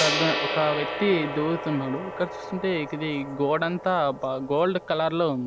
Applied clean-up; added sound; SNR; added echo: none; Gong; 6 dB; none.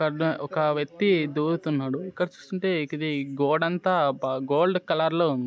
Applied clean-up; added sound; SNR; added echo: none; none; none; none.